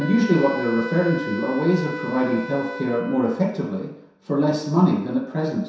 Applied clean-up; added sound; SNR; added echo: none; Wind instrument, woodwind instrument; 12 dB; reverberation time 0.7 s.